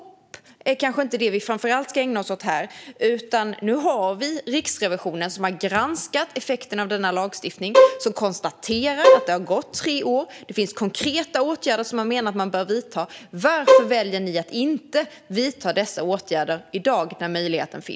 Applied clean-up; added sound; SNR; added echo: none; Bowed string instrument; -5 dB; none.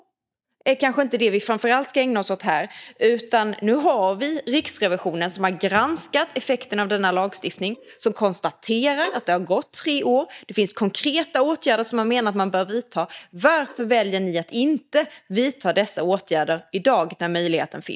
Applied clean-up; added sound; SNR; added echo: neural mask model DeepFilterNet 3.